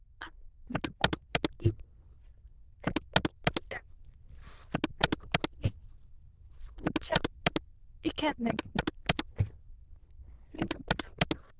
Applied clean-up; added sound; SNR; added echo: neural diffusion model UNIVERSE++.